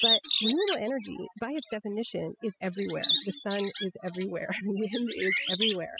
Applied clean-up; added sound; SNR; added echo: classical method spectral subtraction.